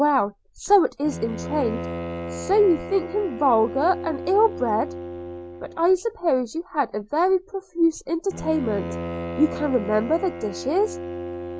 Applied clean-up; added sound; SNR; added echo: none; Bowed string instrument; 10 dB; none.